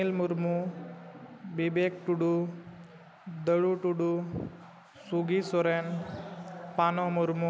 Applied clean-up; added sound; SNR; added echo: none; none; none; none.